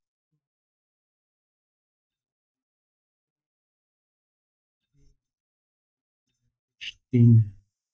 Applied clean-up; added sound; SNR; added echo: neural mask model DeepFilterNet 3.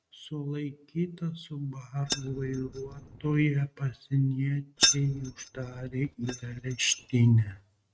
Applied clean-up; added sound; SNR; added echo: neural mask model RNNoise.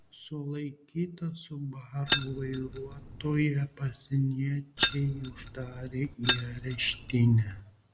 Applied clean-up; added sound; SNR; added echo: none; Keys jangling; -1 dB; none.